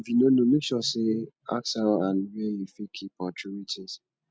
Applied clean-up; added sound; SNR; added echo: none; none; none; none.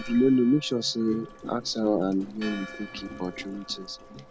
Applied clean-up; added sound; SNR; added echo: none; Church bell + Gurgling; 15 dB; none.